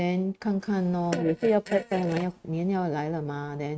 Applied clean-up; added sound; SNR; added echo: neural mask model RNNoise.